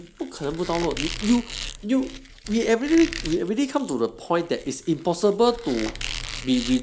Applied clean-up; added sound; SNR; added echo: none; Squeak; 11 dB; none.